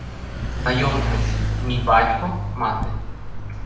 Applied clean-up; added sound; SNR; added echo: none; Mechanisms / Bicycle; 1 dB; reverberation time 0.7 s.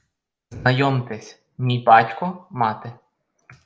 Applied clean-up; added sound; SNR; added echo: none; none; none; none.